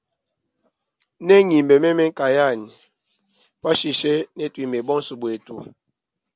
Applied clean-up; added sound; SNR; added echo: none; none; none; none.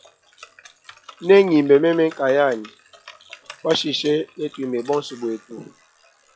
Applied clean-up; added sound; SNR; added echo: classical method log-MMSE.